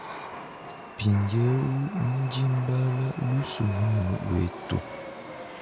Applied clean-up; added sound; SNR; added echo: none; Chatter / Subway, metro, underground; 12 dB; none.